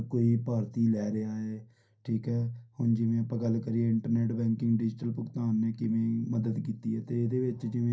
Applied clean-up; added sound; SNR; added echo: none; none; none; reverberation time 0.3 s.